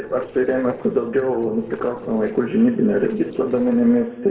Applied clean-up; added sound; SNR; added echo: neural separator model SepFormer DNS4.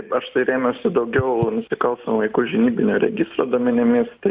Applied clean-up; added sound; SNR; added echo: none; none; none; none.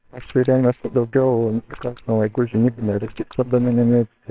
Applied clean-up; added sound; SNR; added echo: neural separator model SepFormer WHAMR!.